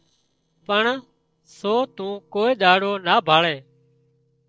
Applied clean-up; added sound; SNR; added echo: neural separator model SepFormer DNS4.